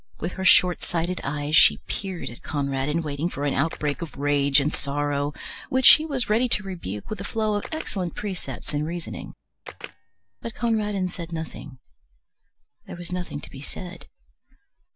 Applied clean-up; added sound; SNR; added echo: none; Camera; 15 dB; none.